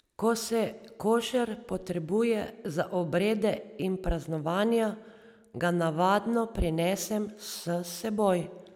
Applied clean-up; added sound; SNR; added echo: none; none; none; none.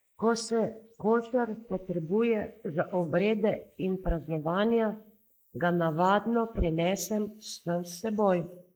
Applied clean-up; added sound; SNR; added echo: neural mask model Resemble Enhance denoiser.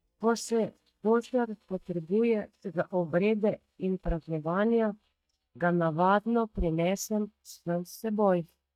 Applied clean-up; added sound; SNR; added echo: neural mask model DeepFilterNet 3.